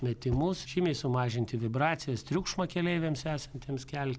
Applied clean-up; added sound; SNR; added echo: none; none; none; none.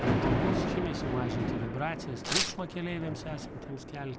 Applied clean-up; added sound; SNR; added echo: none; Thunder + Tearing; -4 dB; none.